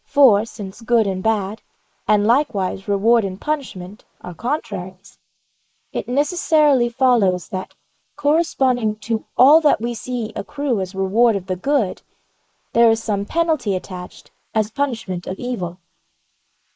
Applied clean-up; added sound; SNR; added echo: neural mask model Resemble Enhance denoiser.